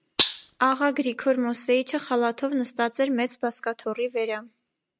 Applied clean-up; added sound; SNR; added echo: neural mask model RNNoise.